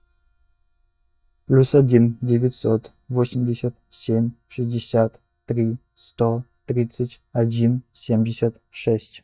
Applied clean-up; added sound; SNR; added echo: neural mask model DeepFilterNet 3.